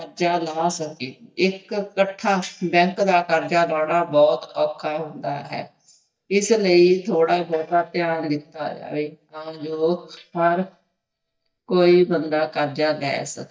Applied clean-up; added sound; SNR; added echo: neural mask model DeepFilterNet 3.